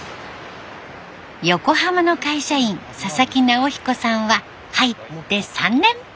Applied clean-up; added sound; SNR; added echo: none; none; none; none.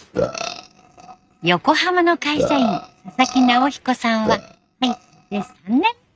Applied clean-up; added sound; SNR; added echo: neural mask model RNNoise.